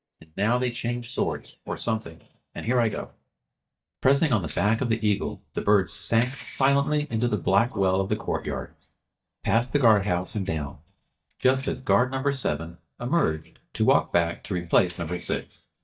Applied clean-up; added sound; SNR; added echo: neural mask model DeepFilterNet 3.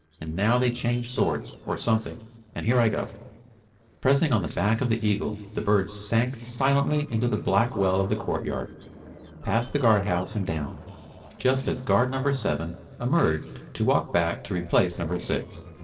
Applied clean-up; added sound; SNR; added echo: neural separator model SepFormer DNS4.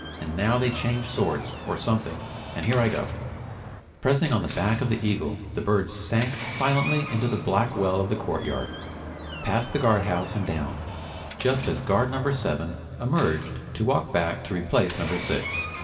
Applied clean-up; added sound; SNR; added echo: none; Door; 12 dB; reverberation time 2.3 s.